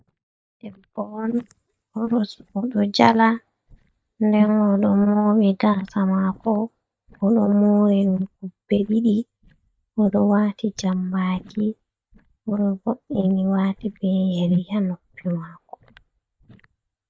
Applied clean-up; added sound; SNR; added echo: neural mask model DeepFilterNet 3.